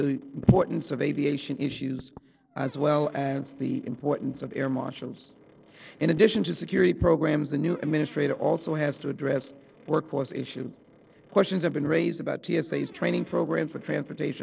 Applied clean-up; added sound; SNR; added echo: neural separator model SepFormer DNS4.